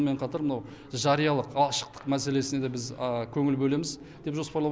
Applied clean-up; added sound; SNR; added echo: none; none; none; none.